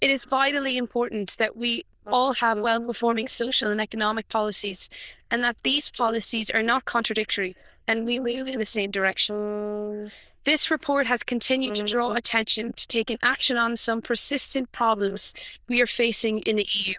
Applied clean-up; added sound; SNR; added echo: neural diffusion model UNIVERSE++.